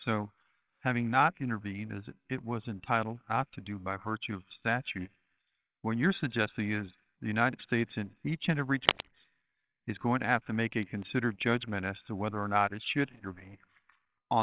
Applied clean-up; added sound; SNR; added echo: neural separator model SepFormer WHAMR!.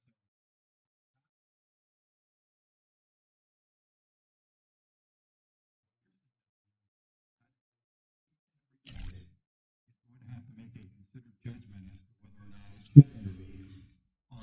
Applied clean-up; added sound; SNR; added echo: neural mask model DeepFilterNet 3.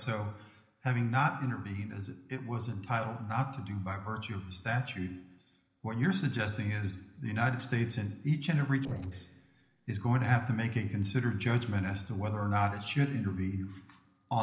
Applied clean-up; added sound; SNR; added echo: neural separator model SepFormer DNS4.